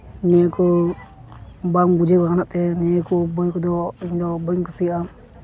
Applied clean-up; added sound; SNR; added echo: none; none; none; none.